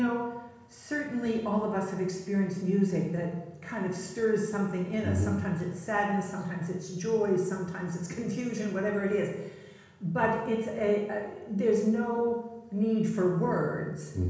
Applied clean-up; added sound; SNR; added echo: none; none; none; reverberation time 1.1 s.